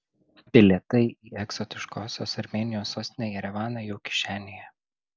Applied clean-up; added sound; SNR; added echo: none; none; none; none.